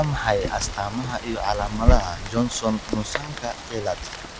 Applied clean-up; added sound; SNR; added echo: none; Rain; 0 dB; none.